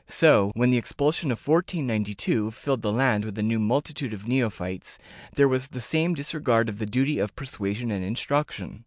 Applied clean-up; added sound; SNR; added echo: none; none; none; none.